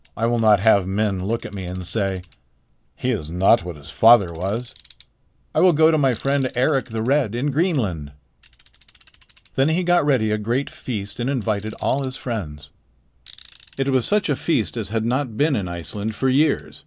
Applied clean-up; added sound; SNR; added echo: none; Tools; 16 dB; none.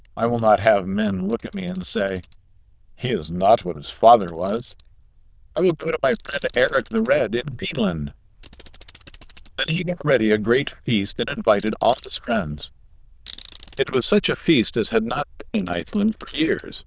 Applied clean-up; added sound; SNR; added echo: neural diffusion model UNIVERSE++.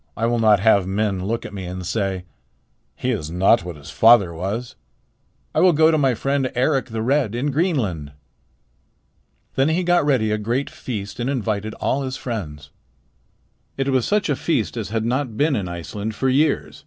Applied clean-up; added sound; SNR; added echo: none; none; none; none.